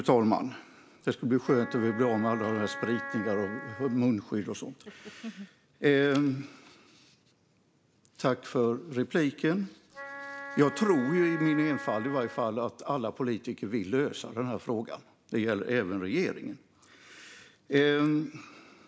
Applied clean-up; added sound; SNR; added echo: none; Wind instrument, woodwind instrument; 11 dB; none.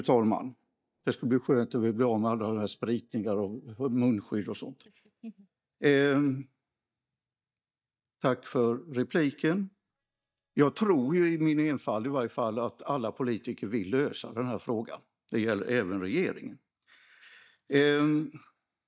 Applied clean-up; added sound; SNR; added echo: neural mask model DeepFilterNet 3.